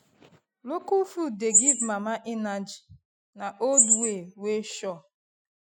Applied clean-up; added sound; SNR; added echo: classical method Wiener filter.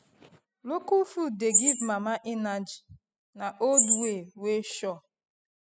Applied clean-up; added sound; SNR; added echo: classical method spectral subtraction.